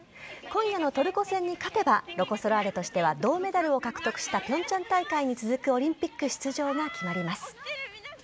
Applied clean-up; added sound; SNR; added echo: none; none; none; none.